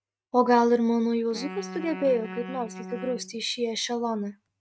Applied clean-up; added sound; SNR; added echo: neural mask model RNNoise.